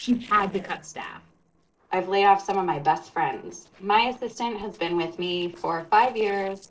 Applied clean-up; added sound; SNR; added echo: neural separator model SepFormer DNS4.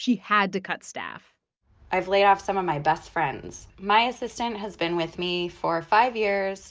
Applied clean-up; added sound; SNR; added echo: none; none; none; none.